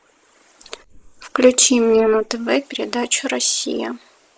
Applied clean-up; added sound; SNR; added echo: neural mask model Resemble Enhance denoiser.